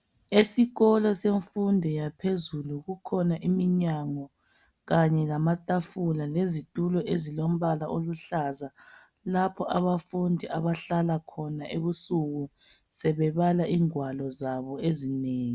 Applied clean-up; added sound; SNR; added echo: none; none; none; none.